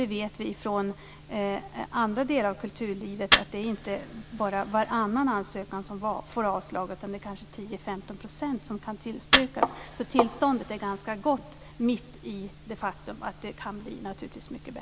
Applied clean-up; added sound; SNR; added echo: none; Fire; 3 dB; none.